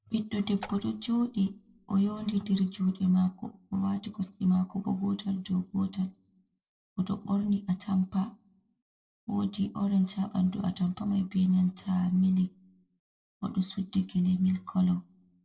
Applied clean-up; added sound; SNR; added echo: neural separator model SepFormer DNS4.